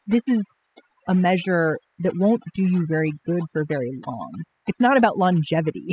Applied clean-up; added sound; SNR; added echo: classical method spectral subtraction.